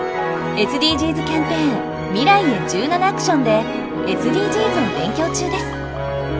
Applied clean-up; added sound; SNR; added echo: none; none; none; none.